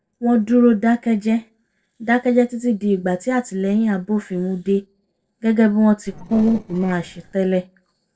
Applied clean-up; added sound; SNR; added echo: neural separator model SepFormer DNS4.